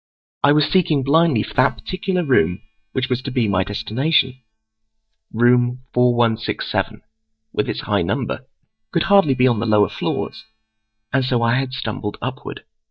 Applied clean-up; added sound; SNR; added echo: neural mask model DeepFilterNet 3.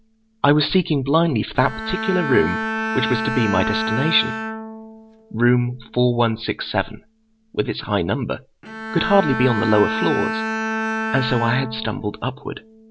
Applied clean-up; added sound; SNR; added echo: none; Bowed string instrument; 6 dB; none.